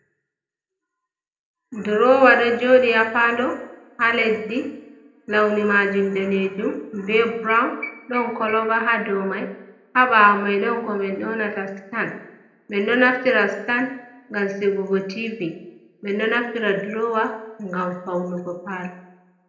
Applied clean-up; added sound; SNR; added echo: none; none; none; reverberation time 0.7 s.